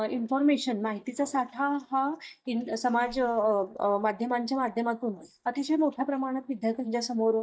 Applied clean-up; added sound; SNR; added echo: neural mask model DeepFilterNet 3.